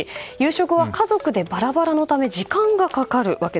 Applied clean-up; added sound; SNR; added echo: none; none; none; none.